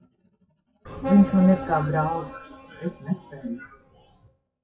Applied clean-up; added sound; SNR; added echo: classical method WPE with log-MMSE.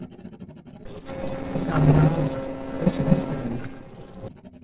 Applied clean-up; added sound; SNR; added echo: neural separator model SepFormer DNS4.